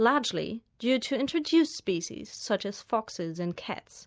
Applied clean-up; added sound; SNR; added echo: none; none; none; none.